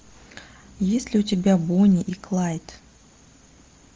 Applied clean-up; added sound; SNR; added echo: none; none; none; none.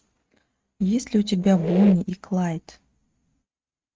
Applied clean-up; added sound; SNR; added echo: neural mask model RNNoise.